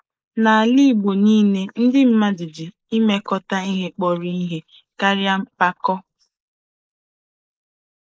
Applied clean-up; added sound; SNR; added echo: neural mask model Resemble Enhance denoiser.